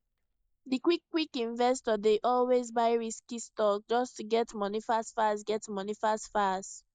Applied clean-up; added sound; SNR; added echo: neural mask model DeepFilterNet 3.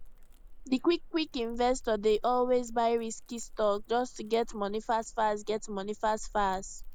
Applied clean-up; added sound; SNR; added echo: none; Crackle; 13 dB; none.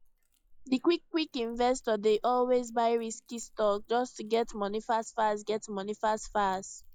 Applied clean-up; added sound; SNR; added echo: classical method log-MMSE.